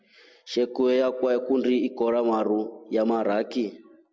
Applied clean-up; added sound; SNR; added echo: none; none; none; none.